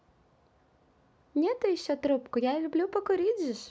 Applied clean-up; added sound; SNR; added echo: none; none; none; none.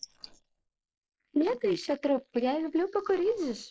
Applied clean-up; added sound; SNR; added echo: neural mask model Resemble Enhance denoiser.